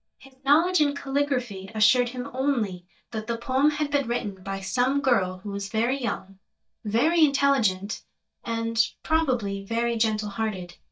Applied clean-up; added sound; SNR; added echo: neural mask model DeepFilterNet 3.